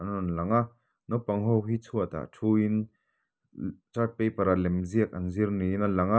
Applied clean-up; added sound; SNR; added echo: none; none; none; none.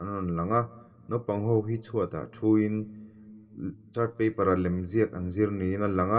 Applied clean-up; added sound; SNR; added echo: none; none; none; reverberation time 2.3 s.